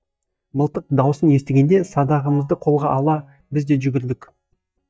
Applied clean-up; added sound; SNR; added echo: neural mask model DeepFilterNet 3.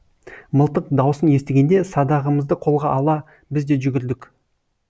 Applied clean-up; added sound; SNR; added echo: none; none; none; none.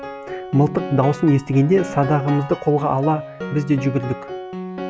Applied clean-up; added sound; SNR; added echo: none; Piano; 11 dB; none.